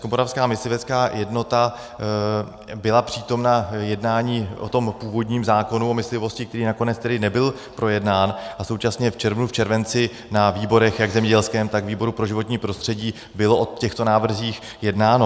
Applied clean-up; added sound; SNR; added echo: none; none; none; none.